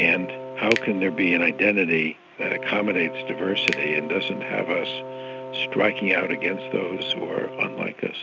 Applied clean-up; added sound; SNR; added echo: none; Finger snapping + Wind instrument, woodwind instrument; 9 dB; none.